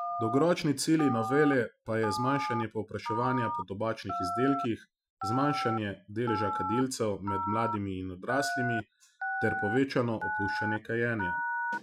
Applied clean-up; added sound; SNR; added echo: classical method Wiener filter.